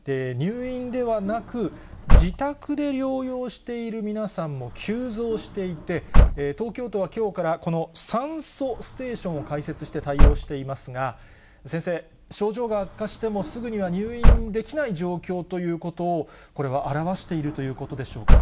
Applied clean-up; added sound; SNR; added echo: none; Slam / Car; -4 dB; none.